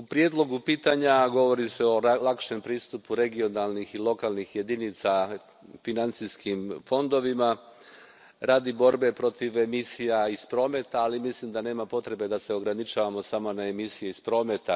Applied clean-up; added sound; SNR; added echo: none; none; none; none.